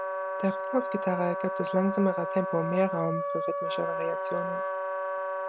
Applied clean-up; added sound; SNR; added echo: none; Wind instrument, woodwind instrument; 1 dB; none.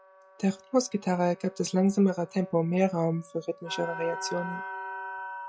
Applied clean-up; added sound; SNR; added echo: classical method log-MMSE.